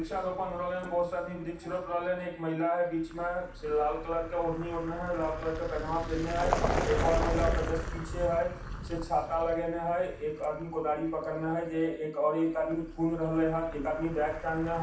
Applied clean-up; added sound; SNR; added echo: none; Vehicle; 6 dB; reverberation time 0.7 s.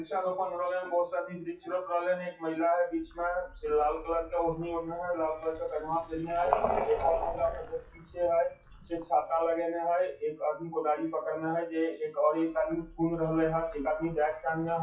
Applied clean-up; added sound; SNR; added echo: classical method WPE with log-MMSE.